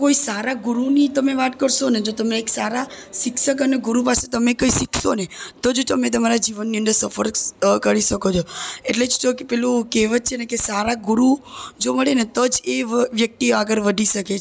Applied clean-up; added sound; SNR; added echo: none; none; none; none.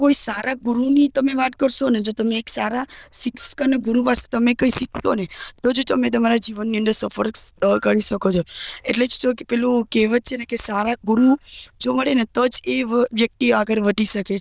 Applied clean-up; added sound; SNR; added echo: neural diffusion model UNIVERSE++.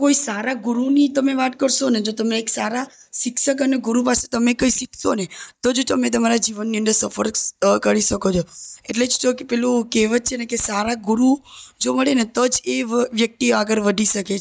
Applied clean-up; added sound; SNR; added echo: neural mask model DeepFilterNet 3.